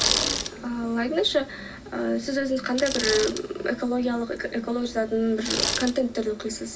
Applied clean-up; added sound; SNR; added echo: none; Bicycle; 5 dB; reverberation time 0.1 s.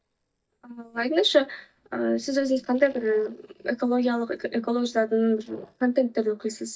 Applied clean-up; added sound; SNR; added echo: neural mask model DeepFilterNet 3.